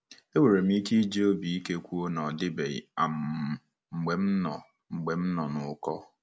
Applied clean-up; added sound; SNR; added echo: none; none; none; none.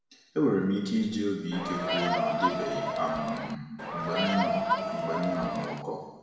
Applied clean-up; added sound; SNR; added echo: none; Crowd; -1 dB; reverberation time 1.1 s.